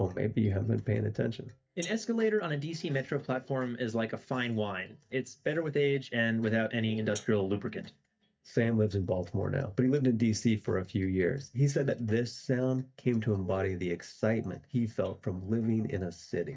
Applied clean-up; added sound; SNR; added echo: neural mask model DeepFilterNet 3.